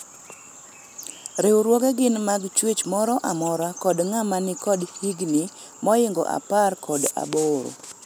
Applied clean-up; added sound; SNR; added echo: none; none; none; none.